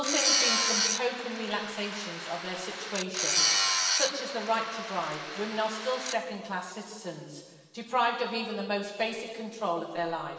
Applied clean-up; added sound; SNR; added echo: none; Tools; -3 dB; reverberation time 1.3 s.